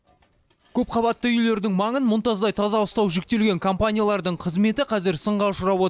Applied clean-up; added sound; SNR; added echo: none; none; none; none.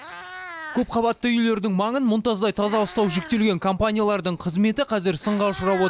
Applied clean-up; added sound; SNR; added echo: none; Meow; 17 dB; none.